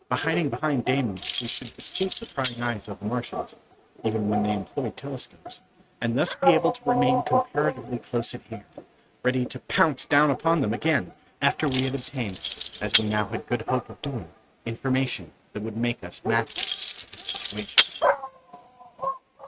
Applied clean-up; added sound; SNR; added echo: neural mask model RNNoise.